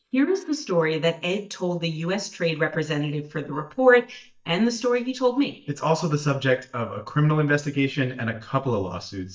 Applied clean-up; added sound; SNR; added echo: neural mask model DeepFilterNet 3.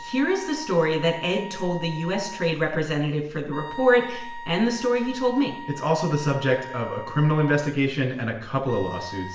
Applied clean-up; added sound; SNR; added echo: none; Wind instrument, woodwind instrument; 14 dB; reverberation time 0.8 s.